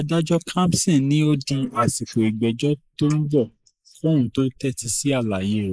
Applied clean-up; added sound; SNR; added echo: neural mask model Resemble Enhance denoiser.